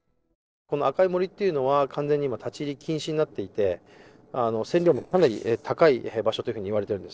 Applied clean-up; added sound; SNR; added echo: neural separator model SepFormer DNS4.